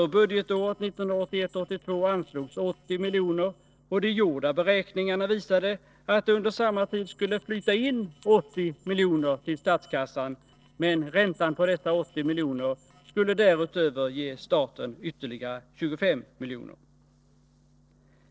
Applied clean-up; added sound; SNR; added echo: neural separator model SepFormer DNS4.